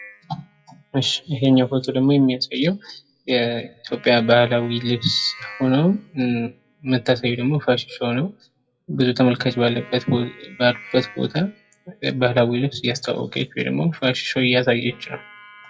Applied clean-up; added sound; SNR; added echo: classical method WPE with log-MMSE.